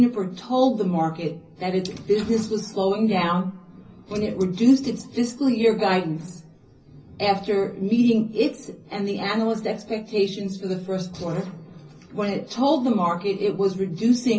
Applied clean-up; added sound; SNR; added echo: none; none; none; reverberation time 0.5 s.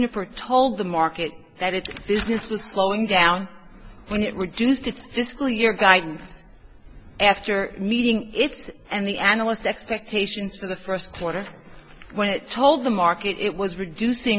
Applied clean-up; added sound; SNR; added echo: none; none; none; none.